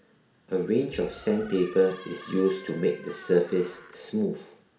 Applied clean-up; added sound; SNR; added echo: none; Door; 19 dB; reverberation time 0.5 s.